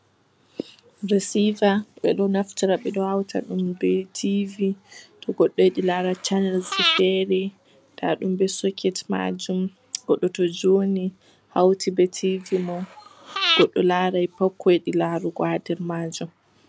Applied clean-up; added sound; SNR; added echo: none; Breathing; 4 dB; none.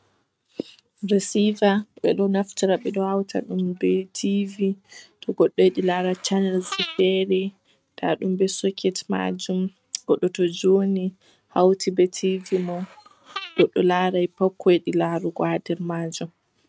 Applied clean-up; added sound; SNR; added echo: neural mask model RNNoise.